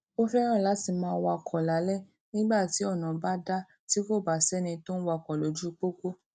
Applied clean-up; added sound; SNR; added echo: none; none; none; none.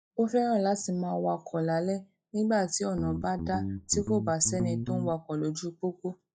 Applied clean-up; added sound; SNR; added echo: classical method log-MMSE.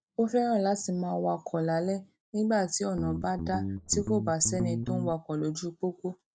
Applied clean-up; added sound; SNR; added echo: none; Guitar; 4 dB; none.